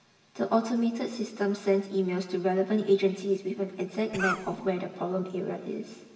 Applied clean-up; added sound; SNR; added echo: none; Cough; 5 dB; reverberation time 1.1 s.